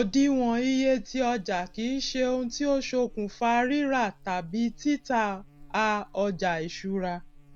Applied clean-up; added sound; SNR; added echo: none; Buzz; 19 dB; none.